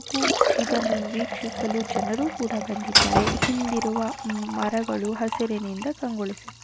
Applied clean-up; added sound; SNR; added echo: none; Shatter / Crushing + Liquid; -1 dB; none.